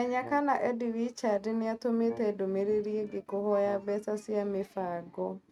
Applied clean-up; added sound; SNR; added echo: neural mask model RNNoise.